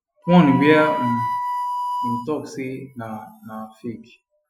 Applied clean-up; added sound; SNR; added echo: classical method Wiener filter.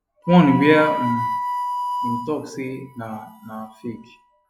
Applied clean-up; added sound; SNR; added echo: classical method log-MMSE.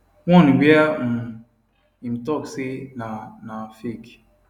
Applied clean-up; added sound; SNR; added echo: none; none; none; none.